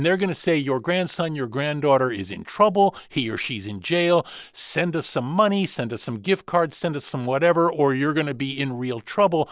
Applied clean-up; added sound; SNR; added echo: none; none; none; none.